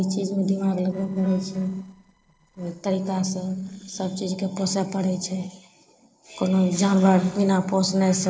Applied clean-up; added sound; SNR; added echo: neural separator model SepFormer DNS4.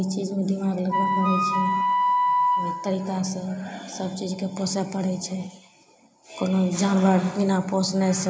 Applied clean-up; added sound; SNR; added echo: none; Wind instrument, woodwind instrument; -2 dB; reverberation time 0.4 s.